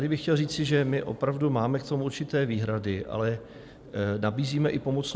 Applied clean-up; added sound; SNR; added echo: none; none; none; none.